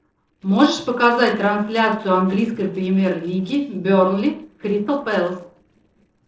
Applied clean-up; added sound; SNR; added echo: neural separator model SepFormer DNS4.